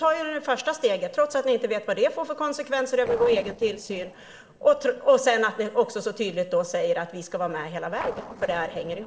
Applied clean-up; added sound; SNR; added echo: neural separator model SepFormer DNS4.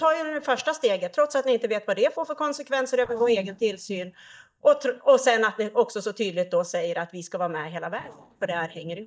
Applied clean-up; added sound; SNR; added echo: neural mask model DeepFilterNet 3.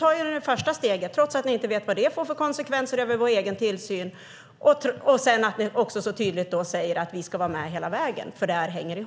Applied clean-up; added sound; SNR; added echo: none; none; none; none.